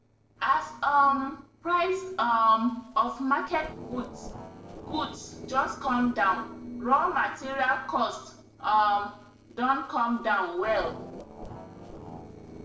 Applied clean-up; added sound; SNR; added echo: neural separator model SepFormer DNS4.